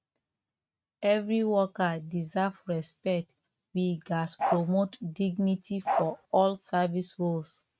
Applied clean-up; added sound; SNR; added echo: neural mask model RNNoise.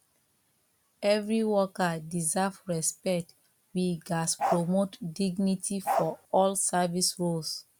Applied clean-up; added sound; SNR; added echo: none; Bark; 2 dB; none.